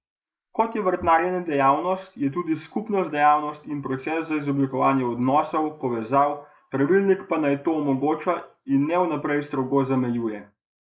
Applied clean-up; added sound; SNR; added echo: neural mask model Resemble Enhance denoiser.